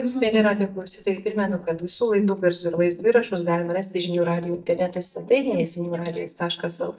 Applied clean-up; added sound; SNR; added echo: neural mask model DeepFilterNet 3.